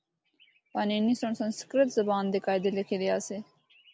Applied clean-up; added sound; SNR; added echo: none; none; none; none.